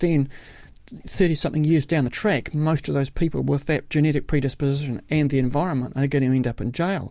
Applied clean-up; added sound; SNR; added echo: none; none; none; none.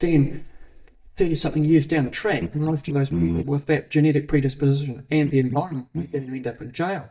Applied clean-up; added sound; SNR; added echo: neural mask model DeepFilterNet 3.